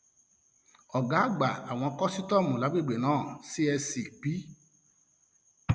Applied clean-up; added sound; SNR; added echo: none; none; none; none.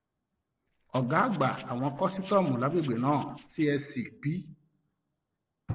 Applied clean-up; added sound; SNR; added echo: neural separator model SepFormer DNS4.